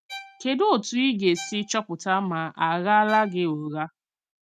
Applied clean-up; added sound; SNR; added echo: neural mask model RNNoise.